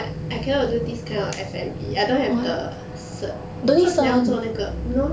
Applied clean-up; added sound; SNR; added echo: none; none; none; none.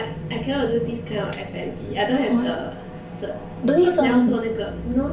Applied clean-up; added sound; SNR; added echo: none; none; none; reverberation time 2.0 s.